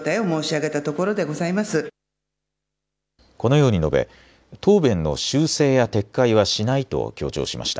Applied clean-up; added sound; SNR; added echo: none; none; none; none.